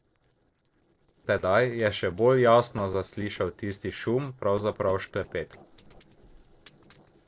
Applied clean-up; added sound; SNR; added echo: neural separator model SepFormer DNS4.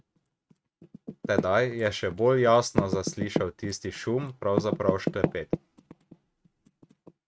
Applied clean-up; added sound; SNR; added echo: neural mask model RNNoise.